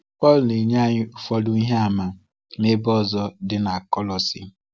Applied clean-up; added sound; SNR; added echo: none; none; none; none.